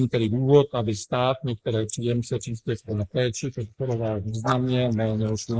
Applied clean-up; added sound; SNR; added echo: neural mask model Resemble Enhance denoiser.